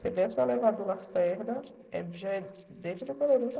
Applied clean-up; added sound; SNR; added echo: neural separator model SepFormer DNS4.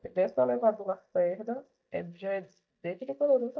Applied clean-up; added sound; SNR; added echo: neural mask model DeepFilterNet 3.